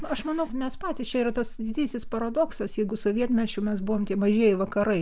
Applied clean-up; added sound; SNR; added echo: none; none; none; none.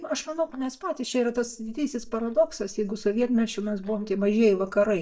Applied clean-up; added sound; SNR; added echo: neural mask model DeepFilterNet 3.